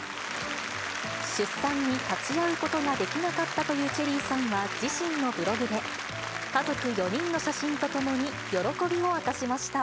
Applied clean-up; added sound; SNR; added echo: none; Applause; 5 dB; none.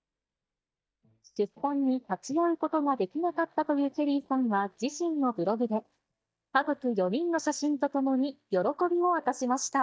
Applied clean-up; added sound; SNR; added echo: neural mask model DeepFilterNet 3.